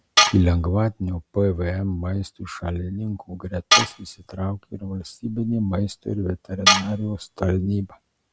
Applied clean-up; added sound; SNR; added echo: none; Tools; -3 dB; none.